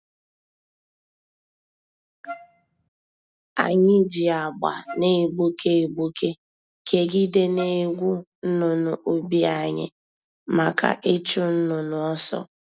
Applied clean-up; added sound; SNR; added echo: none; Wind instrument, woodwind instrument; 16 dB; none.